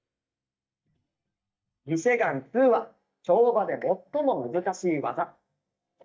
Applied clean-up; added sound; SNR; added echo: neural mask model DeepFilterNet 3.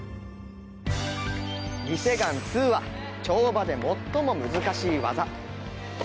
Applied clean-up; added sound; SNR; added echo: none; none; none; none.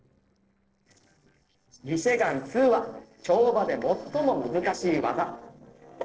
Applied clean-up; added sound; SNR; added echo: neural separator model SepFormer DNS4.